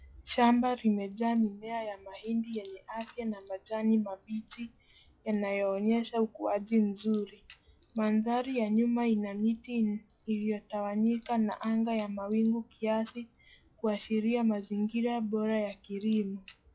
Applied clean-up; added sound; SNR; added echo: classical method log-MMSE.